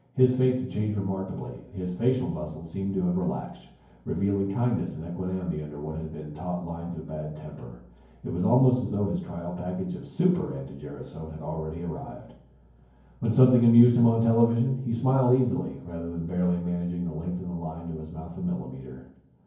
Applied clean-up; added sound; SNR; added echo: none; none; none; reverberation time 0.9 s.